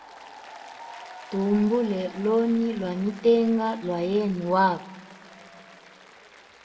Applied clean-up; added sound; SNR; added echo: none; Applause; 19 dB; reverberation time 1.0 s.